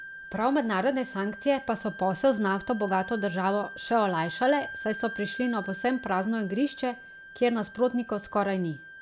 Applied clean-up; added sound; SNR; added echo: none; Wind instrument, woodwind instrument; 14 dB; none.